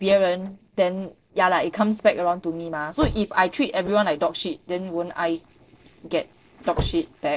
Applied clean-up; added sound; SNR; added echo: neural separator model SepFormer DNS4.